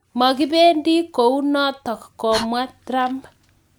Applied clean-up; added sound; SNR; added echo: none; Fire; 19 dB; none.